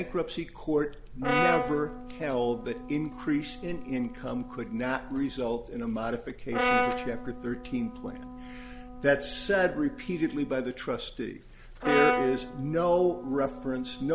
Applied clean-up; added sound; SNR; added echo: none; Brass instrument; 5 dB; none.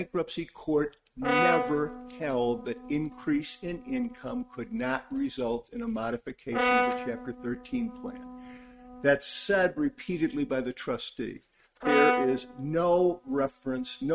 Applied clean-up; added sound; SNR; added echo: neural mask model RNNoise.